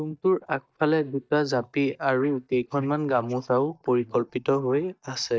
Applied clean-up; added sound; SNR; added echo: neural mask model DeepFilterNet 3.